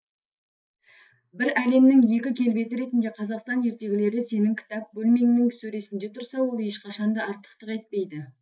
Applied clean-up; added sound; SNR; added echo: neural mask model Resemble Enhance denoiser.